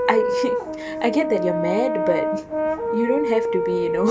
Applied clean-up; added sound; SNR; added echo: none; Brass instrument; -1 dB; none.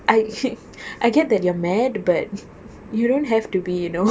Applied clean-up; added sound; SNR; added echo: none; none; none; none.